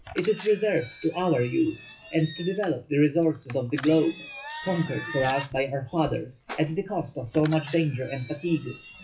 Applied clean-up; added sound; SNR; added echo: classical method WPE with log-MMSE.